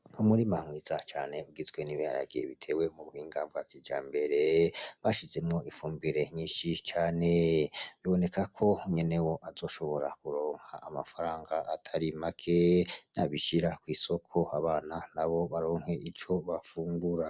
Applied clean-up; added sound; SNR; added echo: none; none; none; none.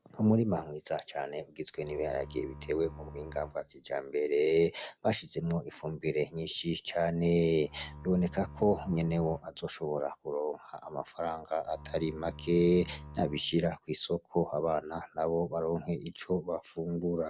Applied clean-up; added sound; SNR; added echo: none; Bowed string instrument; 16 dB; none.